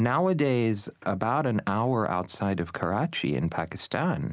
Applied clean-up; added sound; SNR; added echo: none; none; none; none.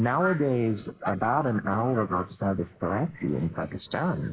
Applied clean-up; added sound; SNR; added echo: neural mask model Resemble Enhance denoiser.